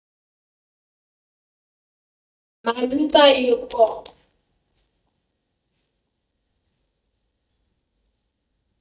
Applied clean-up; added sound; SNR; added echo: neural mask model DeepFilterNet 3.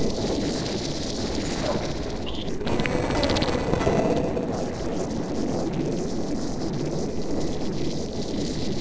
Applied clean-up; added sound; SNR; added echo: neural separator model SepFormer DNS4.